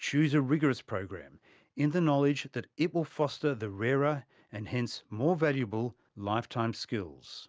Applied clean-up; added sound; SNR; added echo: none; none; none; none.